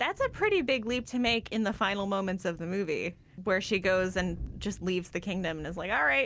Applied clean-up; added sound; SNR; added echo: none; Thunder; 17 dB; none.